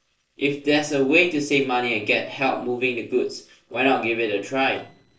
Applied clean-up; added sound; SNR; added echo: neural separator model SepFormer DNS4.